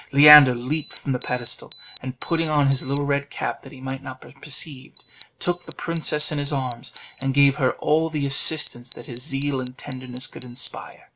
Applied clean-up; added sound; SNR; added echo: none; Alarm; 3 dB; none.